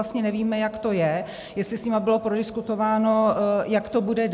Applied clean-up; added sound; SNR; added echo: none; none; none; none.